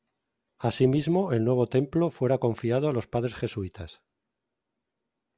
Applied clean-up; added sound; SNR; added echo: none; none; none; none.